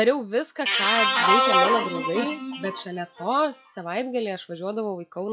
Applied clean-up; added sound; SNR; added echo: classical method log-MMSE.